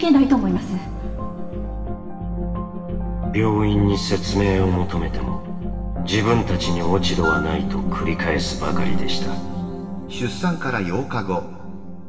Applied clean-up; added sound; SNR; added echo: none; Wind instrument, woodwind instrument; 6 dB; reverberation time 1.8 s.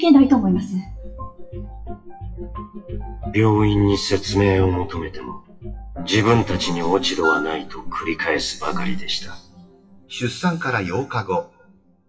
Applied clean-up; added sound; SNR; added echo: classical method WPE with log-MMSE.